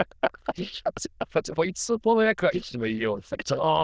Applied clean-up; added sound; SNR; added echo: neural diffusion model UNIVERSE++.